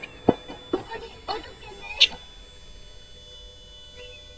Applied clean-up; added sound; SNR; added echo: neural mask model DeepFilterNet 3.